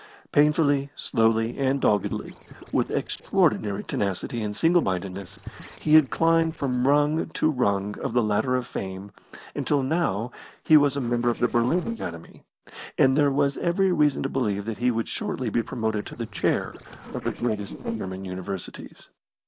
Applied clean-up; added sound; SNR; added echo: neural separator model SepFormer DNS4.